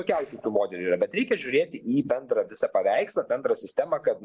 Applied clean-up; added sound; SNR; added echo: neural separator model SepFormer DNS4.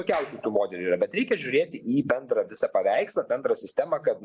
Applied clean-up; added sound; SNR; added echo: none; Clapping; 19 dB; none.